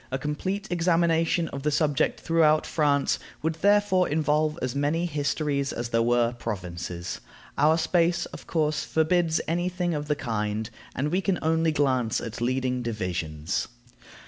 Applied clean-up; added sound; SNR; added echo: none; none; none; none.